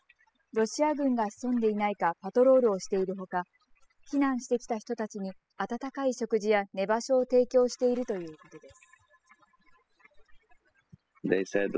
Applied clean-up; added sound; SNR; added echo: classical method spectral subtraction.